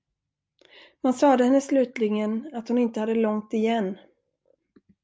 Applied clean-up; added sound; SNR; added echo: none; none; none; none.